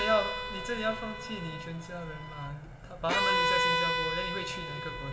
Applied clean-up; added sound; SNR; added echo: none; Bowed string instrument; -2 dB; reverberation time 1.5 s.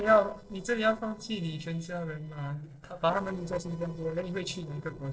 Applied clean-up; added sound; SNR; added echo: neural separator model SepFormer DNS4.